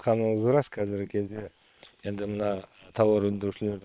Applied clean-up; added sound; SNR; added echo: neural separator model SepFormer WHAM!.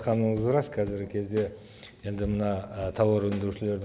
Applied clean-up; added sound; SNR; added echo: none; Drum / Drum kit; 20 dB; none.